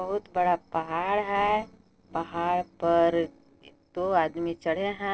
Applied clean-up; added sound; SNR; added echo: neural separator model SepFormer DNS4.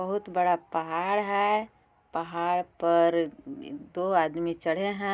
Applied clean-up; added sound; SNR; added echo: none; none; none; none.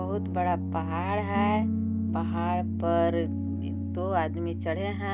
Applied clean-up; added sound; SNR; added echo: none; Piano; -1 dB; none.